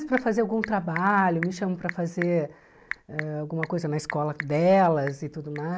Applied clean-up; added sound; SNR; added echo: neural mask model Resemble Enhance denoiser.